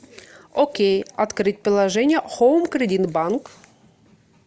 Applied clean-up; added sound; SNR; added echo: none; none; none; none.